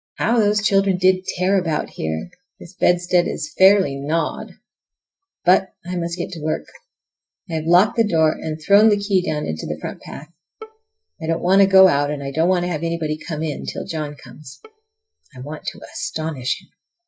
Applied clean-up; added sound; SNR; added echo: neural mask model DeepFilterNet 3.